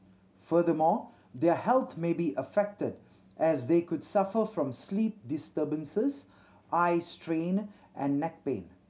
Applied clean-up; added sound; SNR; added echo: none; none; none; none.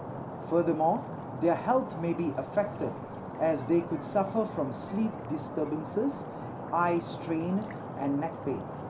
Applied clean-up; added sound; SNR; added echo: none; Stream; 8 dB; none.